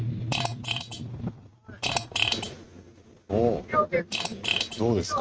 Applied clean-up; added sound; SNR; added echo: neural mask model RNNoise.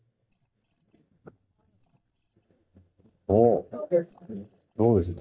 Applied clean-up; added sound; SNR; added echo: neural mask model DeepFilterNet 3.